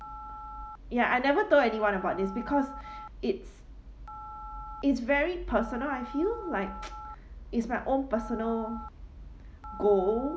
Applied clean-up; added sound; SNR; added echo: none; Telephone; 15 dB; none.